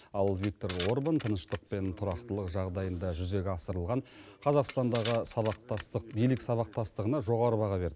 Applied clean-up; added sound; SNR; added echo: none; Crushing; 16 dB; none.